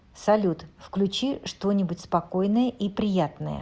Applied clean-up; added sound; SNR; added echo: none; none; none; none.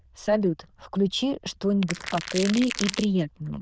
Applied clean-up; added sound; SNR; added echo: neural diffusion model UNIVERSE++.